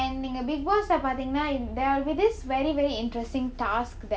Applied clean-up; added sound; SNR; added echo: none; none; none; none.